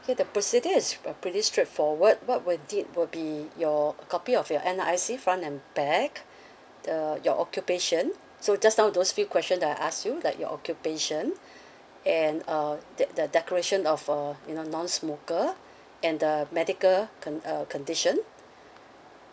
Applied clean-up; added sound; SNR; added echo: none; none; none; none.